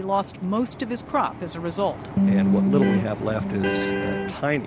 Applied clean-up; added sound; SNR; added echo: none; Electric guitar; -3 dB; none.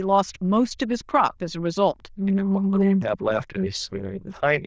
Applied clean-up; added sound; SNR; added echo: neural diffusion model UNIVERSE++.